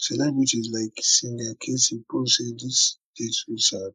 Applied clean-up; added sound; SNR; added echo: neural mask model Resemble Enhance denoiser.